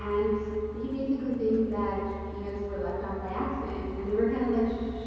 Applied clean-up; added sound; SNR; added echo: none; Truck; 11 dB; reverberation time 2.2 s.